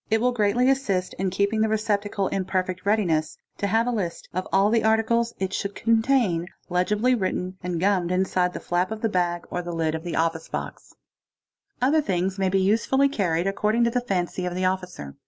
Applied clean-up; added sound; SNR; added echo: none; none; none; none.